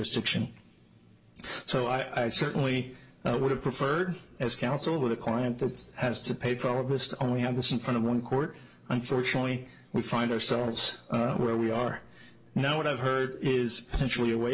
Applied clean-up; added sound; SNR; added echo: none; none; none; reverberation time 1.0 s.